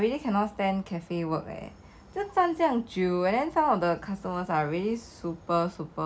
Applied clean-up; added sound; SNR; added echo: none; none; none; none.